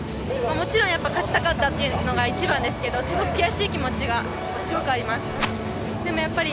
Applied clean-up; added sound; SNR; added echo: none; Motorcycle + Rattle; 10 dB; none.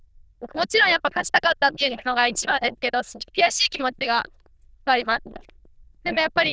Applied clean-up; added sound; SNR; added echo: neural diffusion model UNIVERSE++.